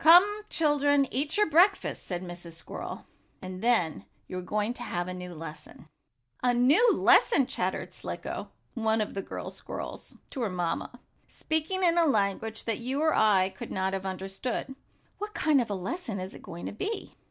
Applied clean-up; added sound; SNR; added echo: none; none; none; none.